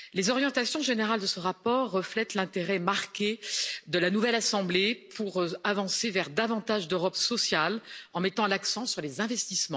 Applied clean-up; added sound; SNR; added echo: none; none; none; none.